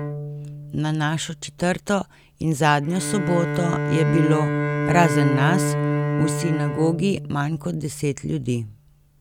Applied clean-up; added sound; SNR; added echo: none; Bowed string instrument; 3 dB; none.